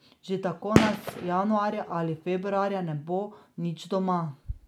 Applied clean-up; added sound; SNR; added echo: none; Gunshot, gunfire; 2 dB; none.